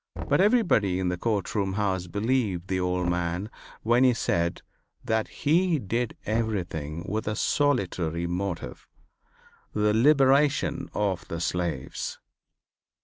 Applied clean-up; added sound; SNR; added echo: none; Knock; 17 dB; none.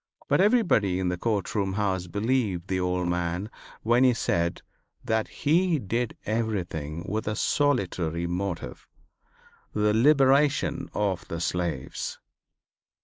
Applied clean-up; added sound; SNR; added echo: neural mask model Resemble Enhance denoiser.